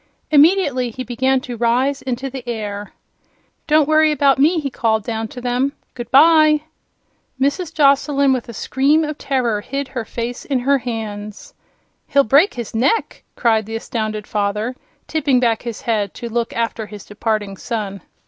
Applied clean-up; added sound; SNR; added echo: none; none; none; none.